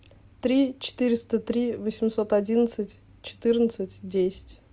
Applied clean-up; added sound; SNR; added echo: none; none; none; none.